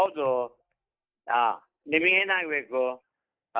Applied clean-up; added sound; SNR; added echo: neural mask model DeepFilterNet 3.